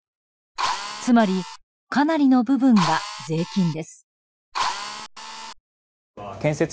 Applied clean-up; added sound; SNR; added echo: classical method Wiener filter.